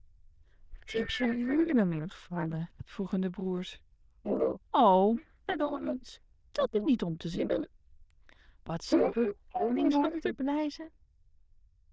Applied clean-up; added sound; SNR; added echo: neural diffusion model UNIVERSE++.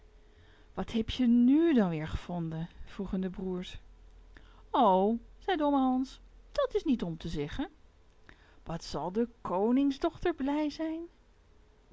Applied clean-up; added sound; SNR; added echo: none; none; none; none.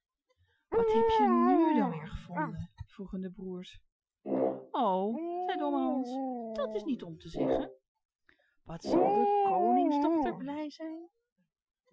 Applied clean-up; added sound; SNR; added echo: classical method Wiener filter.